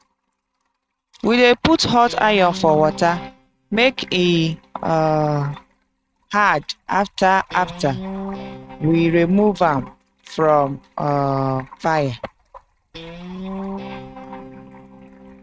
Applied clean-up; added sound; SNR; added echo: neural mask model RNNoise.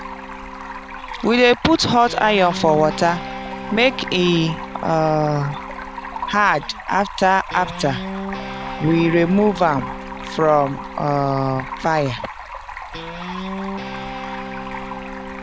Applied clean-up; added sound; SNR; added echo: none; Guitar + Stream; 10 dB; none.